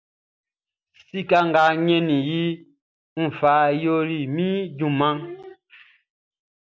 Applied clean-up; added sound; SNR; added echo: none; none; none; none.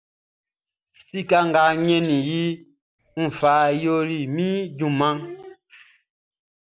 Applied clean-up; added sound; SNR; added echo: none; Wild animals; 17 dB; none.